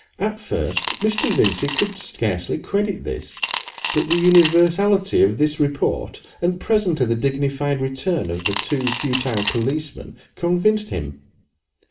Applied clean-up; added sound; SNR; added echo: none; Coin (dropping) / Glass; 8 dB; reverberation time 0.4 s.